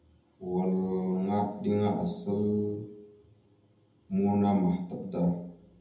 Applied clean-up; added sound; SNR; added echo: none; none; none; reverberation time 0.8 s.